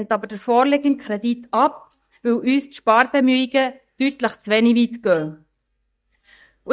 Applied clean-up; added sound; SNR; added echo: neural mask model DeepFilterNet 3.